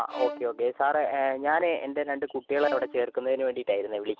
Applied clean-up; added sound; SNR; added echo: none; Bowed string instrument; 14 dB; none.